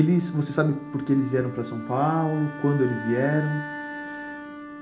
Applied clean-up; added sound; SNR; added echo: none; Wind instrument, woodwind instrument; 11 dB; reverberation time 0.4 s.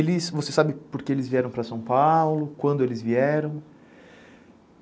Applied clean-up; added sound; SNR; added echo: none; none; none; none.